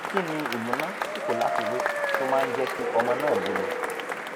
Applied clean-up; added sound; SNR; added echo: none; Applause / Crowd / Cheering; -2 dB; none.